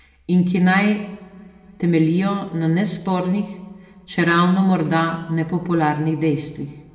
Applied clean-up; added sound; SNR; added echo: none; none; none; reverberation time 1.1 s.